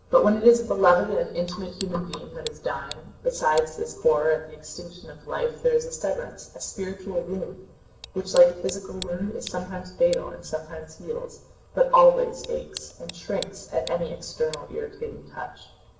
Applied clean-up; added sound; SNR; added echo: none; Tick; 18 dB; reverberation time 0.7 s.